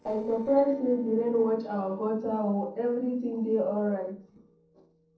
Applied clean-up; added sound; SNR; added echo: neural separator model SepFormer DNS4.